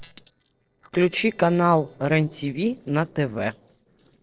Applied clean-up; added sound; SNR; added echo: neural separator model SepFormer DNS4.